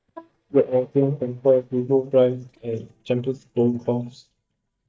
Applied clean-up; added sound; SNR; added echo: neural mask model DeepFilterNet 3.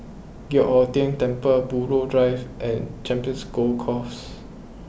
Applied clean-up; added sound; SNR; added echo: none; none; none; none.